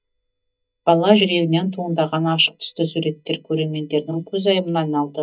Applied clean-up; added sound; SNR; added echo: neural mask model DeepFilterNet 3.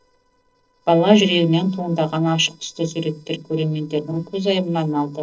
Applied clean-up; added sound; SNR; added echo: neural separator model SepFormer DNS4.